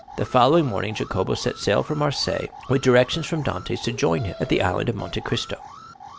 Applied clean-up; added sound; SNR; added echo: none; Alarm; 18 dB; none.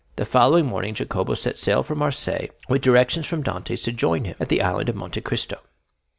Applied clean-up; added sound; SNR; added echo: none; none; none; none.